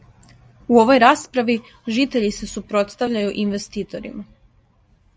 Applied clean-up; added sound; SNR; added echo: none; none; none; none.